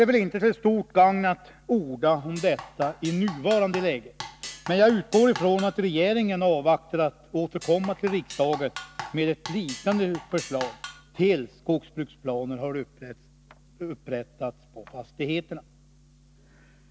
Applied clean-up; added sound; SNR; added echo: none; Drum kit; 14 dB; none.